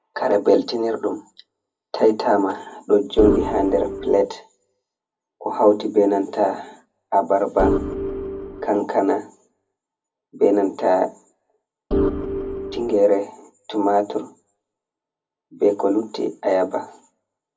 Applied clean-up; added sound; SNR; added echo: none; Organ; 2 dB; reverberation time 0.4 s.